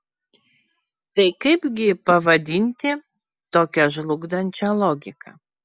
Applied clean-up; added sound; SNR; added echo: none; none; none; none.